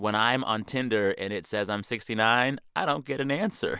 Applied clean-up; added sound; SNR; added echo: none; none; none; none.